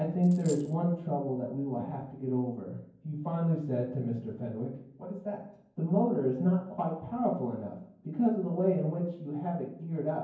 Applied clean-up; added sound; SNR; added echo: none; Coin (dropping); 19 dB; reverberation time 0.9 s.